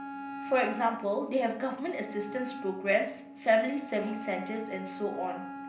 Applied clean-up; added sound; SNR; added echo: none; Wind instrument, woodwind instrument; 11 dB; reverberation time 0.5 s.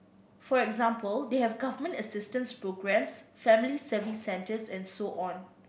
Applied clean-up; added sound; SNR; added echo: none; none; none; none.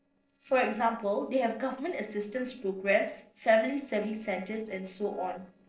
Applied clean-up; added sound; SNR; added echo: neural separator model SepFormer DNS4.